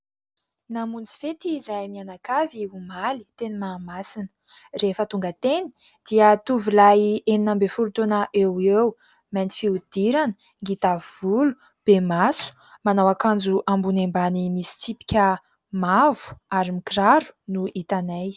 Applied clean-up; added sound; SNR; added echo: none; none; none; none.